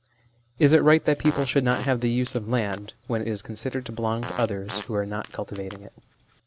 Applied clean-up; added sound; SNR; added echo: none; Fart; 16 dB; none.